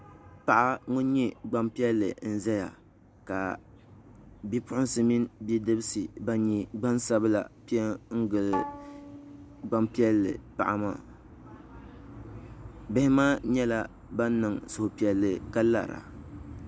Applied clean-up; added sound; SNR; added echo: none; Bowed string instrument; 11 dB; none.